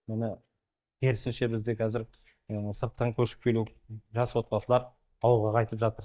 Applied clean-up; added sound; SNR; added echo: neural mask model DeepFilterNet 3.